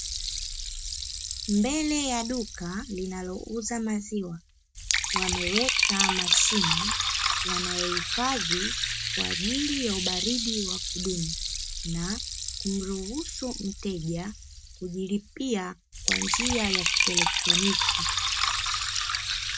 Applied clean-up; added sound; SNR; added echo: none; Liquid; -3 dB; none.